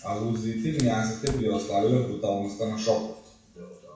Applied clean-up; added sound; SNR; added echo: none; Fire; 17 dB; reverberation time 0.7 s.